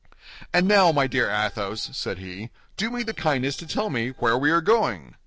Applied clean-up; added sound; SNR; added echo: neural separator model SepFormer DNS4.